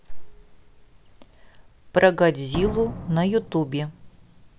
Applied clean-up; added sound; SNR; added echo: none; Slam; 14 dB; none.